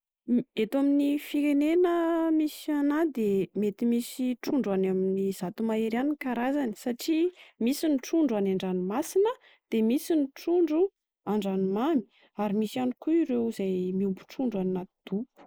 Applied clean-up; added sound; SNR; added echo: neural mask model Resemble Enhance denoiser.